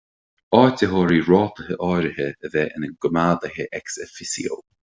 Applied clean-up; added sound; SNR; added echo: none; none; none; none.